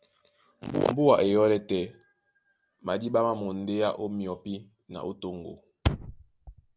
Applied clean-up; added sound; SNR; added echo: none; none; none; none.